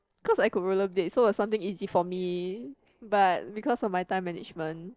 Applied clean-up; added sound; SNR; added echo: neural separator model SepFormer DNS4.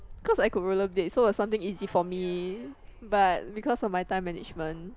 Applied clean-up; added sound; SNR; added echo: none; Fixed-wing aircraft, airplane; 18 dB; none.